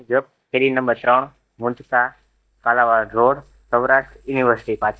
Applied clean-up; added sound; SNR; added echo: neural mask model DeepFilterNet 3.